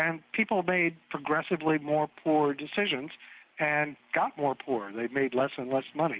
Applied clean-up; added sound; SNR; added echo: none; none; none; none.